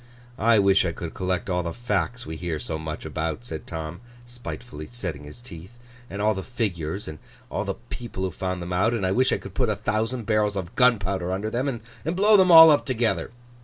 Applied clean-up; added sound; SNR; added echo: none; none; none; none.